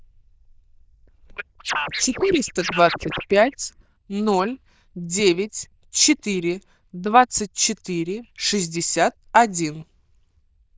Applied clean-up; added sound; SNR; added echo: neural diffusion model UNIVERSE++.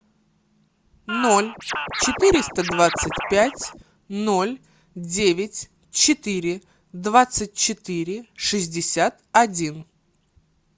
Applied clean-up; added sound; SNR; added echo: none; Scratching (performance technique); 6 dB; none.